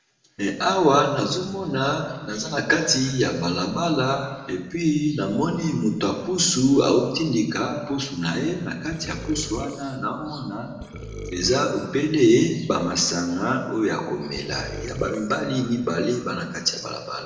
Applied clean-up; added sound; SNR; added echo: none; Burping, eructation; 13 dB; reverberation time 1.1 s.